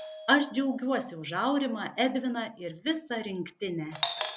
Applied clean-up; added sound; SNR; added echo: none; Doorbell; 7 dB; none.